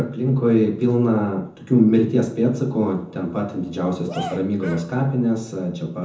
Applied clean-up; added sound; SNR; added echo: none; Cheering; 13 dB; reverberation time 0.6 s.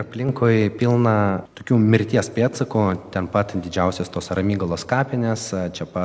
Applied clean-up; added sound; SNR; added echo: none; none; none; none.